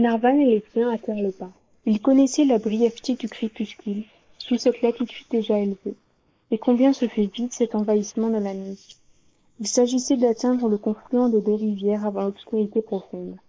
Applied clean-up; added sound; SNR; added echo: neural mask model Resemble Enhance denoiser.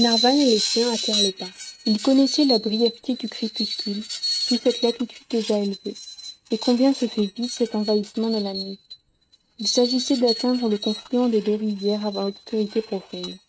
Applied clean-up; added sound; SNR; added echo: neural mask model RNNoise.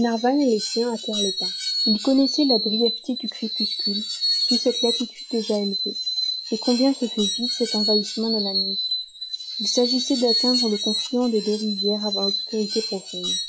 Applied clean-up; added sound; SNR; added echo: classical method log-MMSE.